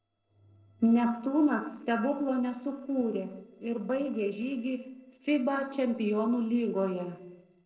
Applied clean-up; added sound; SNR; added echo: neural separator model SepFormer DNS4.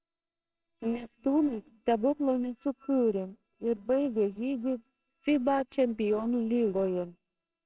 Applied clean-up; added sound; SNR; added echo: neural separator model SepFormer WHAMR!.